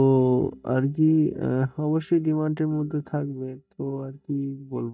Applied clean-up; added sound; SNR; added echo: neural mask model DeepFilterNet 3.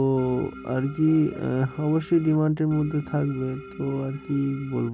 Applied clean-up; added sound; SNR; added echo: none; Organ; 17 dB; none.